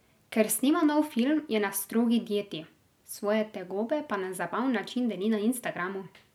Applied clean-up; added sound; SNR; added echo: none; none; none; none.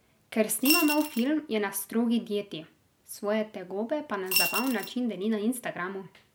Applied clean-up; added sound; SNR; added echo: none; Coin (dropping) / Glass; 1 dB; none.